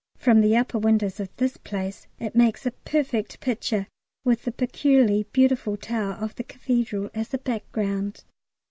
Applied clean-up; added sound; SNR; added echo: none; none; none; none.